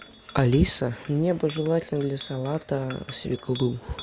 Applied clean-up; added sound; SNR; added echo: none; Chink, clink; 19 dB; none.